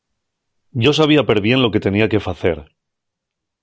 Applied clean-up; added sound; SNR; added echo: none; none; none; none.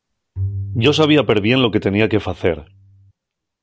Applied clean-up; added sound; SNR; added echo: none; Bowed string instrument; 12 dB; none.